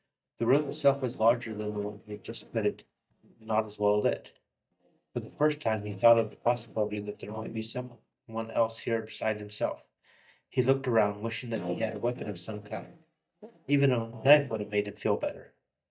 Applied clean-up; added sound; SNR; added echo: neural mask model DeepFilterNet 3.